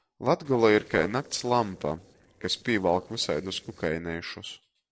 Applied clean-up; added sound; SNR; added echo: neural separator model SepFormer DNS4.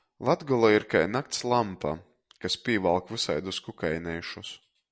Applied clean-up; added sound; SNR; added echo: none; none; none; none.